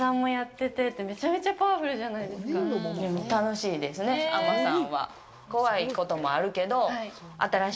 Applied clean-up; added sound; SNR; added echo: none; none; none; none.